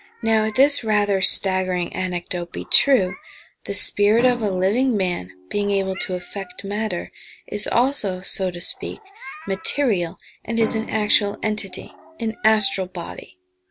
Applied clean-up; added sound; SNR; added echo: none; Drum + Meow; 17 dB; none.